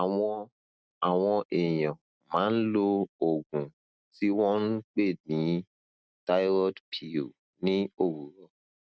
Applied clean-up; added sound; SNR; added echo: none; none; none; none.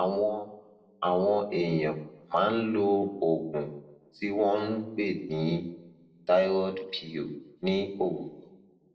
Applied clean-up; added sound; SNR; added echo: none; none; none; reverberation time 0.6 s.